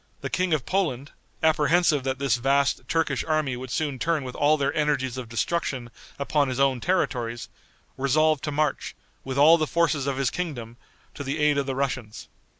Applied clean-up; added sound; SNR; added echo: none; none; none; none.